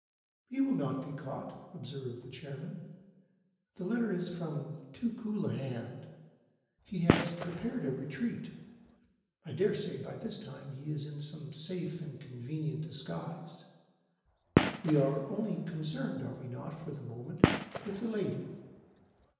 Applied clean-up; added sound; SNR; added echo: none; Gunshot, gunfire; -2 dB; reverberation time 1.0 s.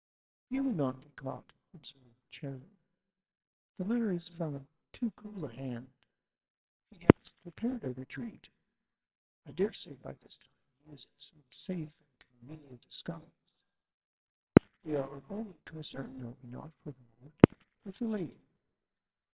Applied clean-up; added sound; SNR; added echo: neural separator model SepFormer WHAMR!.